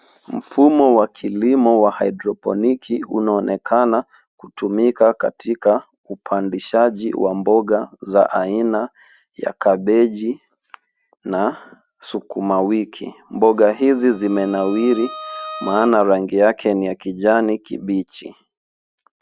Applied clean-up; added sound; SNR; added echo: none; Bowed string instrument; 17 dB; none.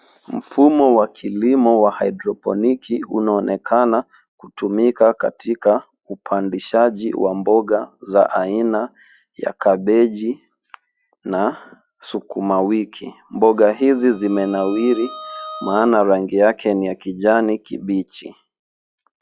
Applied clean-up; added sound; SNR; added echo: classical method log-MMSE.